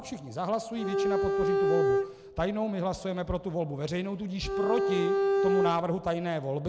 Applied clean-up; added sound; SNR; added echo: none; Bowed string instrument; -4 dB; none.